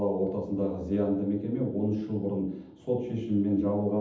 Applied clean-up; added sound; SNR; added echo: none; none; none; reverberation time 0.8 s.